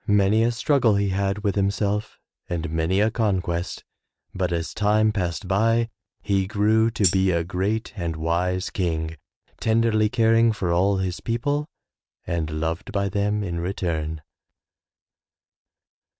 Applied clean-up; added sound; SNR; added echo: neural mask model RNNoise.